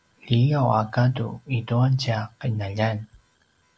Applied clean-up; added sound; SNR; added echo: none; none; none; none.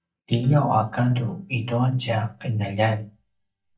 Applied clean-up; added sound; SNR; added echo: neural mask model DeepFilterNet 3.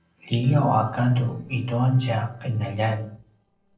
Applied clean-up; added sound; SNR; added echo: neural separator model SepFormer DNS4.